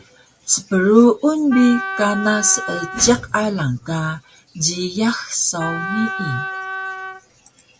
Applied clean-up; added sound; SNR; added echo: none; Wind instrument, woodwind instrument; 8 dB; none.